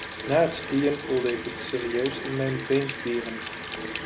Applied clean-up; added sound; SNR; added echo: none; Sink (filling or washing) / Water tap, faucet; 7 dB; none.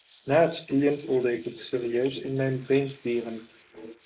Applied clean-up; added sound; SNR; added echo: neural mask model Resemble Enhance denoiser.